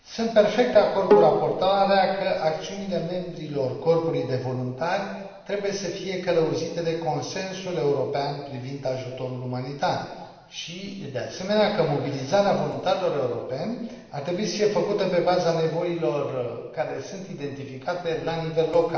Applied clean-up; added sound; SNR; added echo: none; Bowed string instrument; 1 dB; reverberation time 1.2 s.